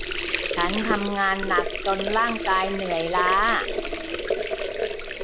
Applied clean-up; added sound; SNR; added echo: none; Sink (filling or washing) / Water; 2 dB; none.